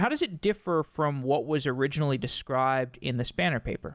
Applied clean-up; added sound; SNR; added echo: none; none; none; none.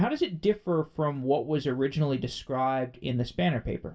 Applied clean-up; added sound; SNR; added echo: none; none; none; reverberation time 0.2 s.